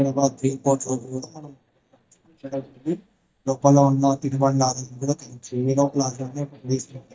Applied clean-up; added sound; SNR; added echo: neural mask model DeepFilterNet 3.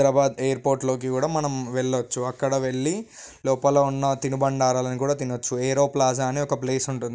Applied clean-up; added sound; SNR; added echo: none; none; none; none.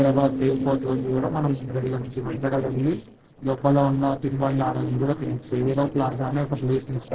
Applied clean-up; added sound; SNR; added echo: neural separator model SepFormer DNS4.